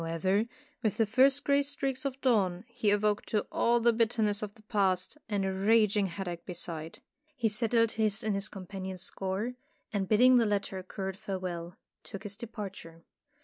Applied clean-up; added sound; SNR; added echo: none; none; none; none.